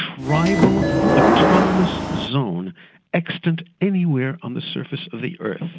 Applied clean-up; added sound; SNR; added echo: none; Subway, metro, underground / Sliding door; -5 dB; none.